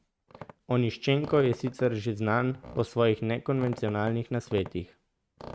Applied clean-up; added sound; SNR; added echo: neural mask model RNNoise.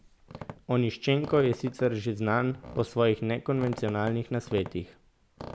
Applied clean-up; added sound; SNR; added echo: none; Squeak; 17 dB; none.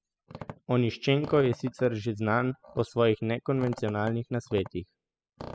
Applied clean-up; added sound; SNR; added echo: classical method spectral subtraction.